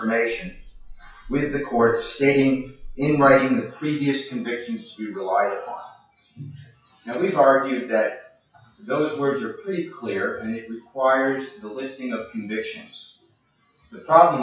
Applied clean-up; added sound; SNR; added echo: classical method WPE with log-MMSE.